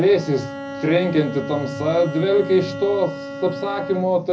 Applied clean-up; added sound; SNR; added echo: none; Bowed string instrument; 11 dB; reverberation time 0.4 s.